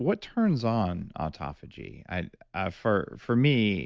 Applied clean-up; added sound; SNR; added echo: none; none; none; none.